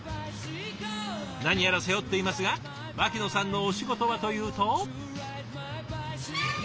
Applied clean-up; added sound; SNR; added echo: none; none; none; none.